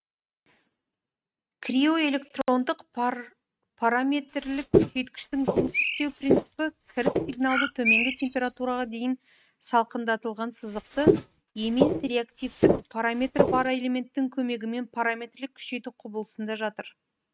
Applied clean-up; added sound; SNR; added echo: neural mask model RNNoise.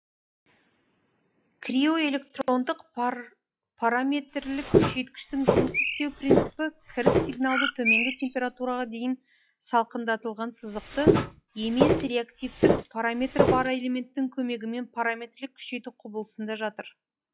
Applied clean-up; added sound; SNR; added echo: classical method log-MMSE.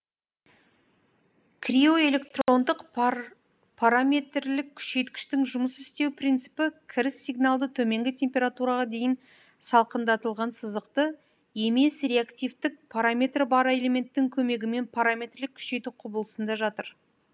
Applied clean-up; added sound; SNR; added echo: none; none; none; none.